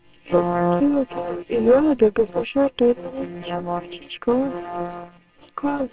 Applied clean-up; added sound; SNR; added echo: neural separator model SepFormer WHAMR!.